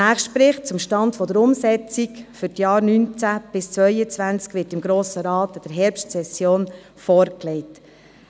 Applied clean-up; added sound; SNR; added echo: none; none; none; none.